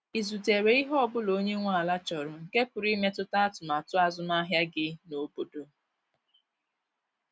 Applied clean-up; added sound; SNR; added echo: none; none; none; none.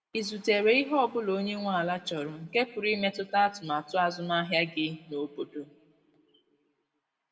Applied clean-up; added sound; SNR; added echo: none; none; none; reverberation time 1.2 s.